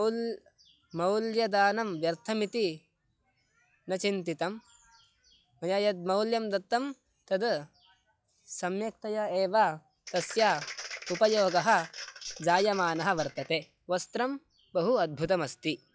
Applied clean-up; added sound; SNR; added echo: classical method log-MMSE.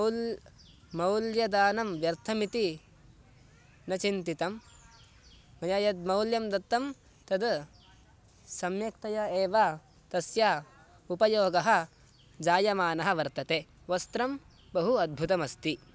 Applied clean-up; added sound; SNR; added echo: none; none; none; none.